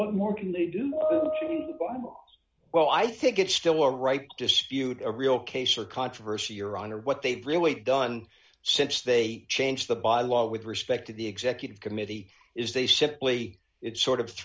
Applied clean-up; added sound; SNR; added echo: none; none; none; none.